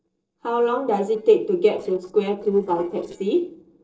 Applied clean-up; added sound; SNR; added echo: neural separator model SepFormer DNS4.